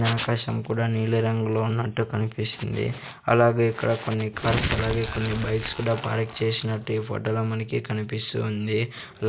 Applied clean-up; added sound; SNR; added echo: none; Crumpling, crinkling; 8 dB; none.